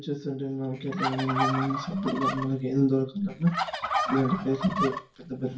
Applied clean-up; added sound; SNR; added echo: none; Fowl; 4 dB; reverberation time 0.3 s.